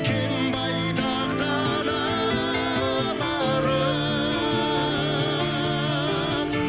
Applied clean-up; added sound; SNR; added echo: none; Wind instrument, woodwind instrument; 7 dB; none.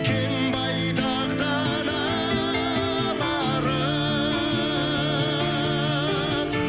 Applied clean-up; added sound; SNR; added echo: none; none; none; none.